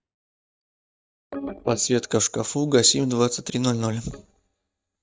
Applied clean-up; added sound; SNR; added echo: neural mask model DeepFilterNet 3.